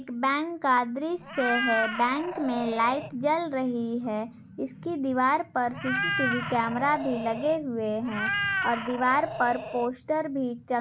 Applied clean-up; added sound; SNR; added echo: none; Meow; 4 dB; none.